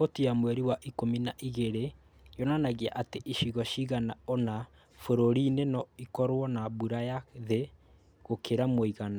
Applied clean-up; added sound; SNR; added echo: none; none; none; none.